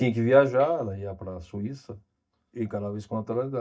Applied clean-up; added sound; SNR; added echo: neural mask model DeepFilterNet 3.